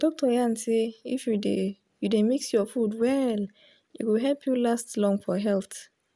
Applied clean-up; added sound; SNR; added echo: none; none; none; none.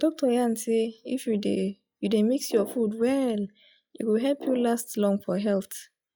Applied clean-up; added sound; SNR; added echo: classical method log-MMSE.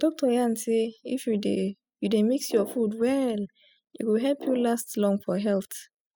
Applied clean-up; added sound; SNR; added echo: classical method spectral subtraction.